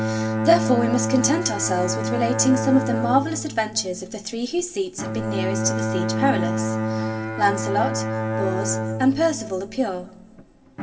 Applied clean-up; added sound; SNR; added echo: none; Bowed string instrument; 2 dB; reverberation time 1.4 s.